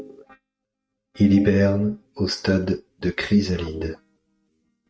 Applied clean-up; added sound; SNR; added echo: neural mask model RNNoise.